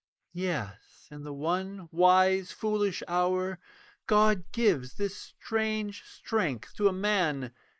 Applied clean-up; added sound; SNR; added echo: neural mask model Resemble Enhance denoiser.